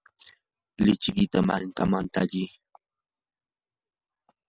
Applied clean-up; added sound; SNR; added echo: none; none; none; none.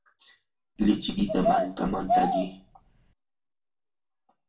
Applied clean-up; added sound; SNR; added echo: none; Bird vocalization, bird call, bird song; -2 dB; reverberation time 0.3 s.